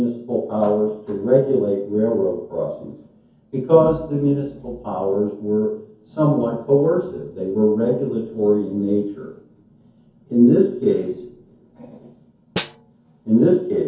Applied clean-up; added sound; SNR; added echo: none; Snare drum; 12 dB; reverberation time 0.6 s.